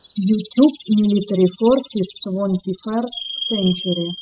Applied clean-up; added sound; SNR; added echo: classical method spectral subtraction.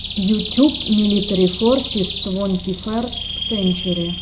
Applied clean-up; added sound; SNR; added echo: none; Bird vocalization, bird call, bird song; 8 dB; none.